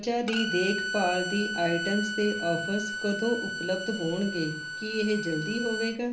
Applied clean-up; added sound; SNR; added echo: none; Bowed string instrument; 5 dB; reverberation time 0.3 s.